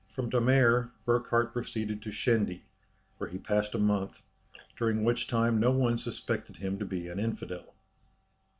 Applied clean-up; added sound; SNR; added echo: none; none; none; none.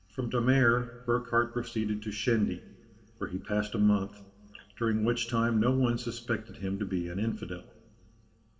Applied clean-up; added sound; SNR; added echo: none; none; none; reverberation time 1.4 s.